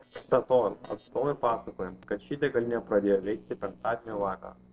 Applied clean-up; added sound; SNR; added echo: neural separator model SepFormer DNS4.